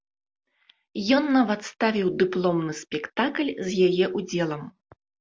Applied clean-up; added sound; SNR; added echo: none; none; none; none.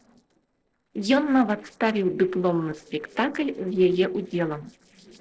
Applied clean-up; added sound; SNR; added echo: neural separator model SepFormer DNS4.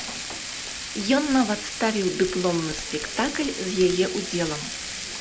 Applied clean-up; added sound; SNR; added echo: none; Frying (food); 7 dB; none.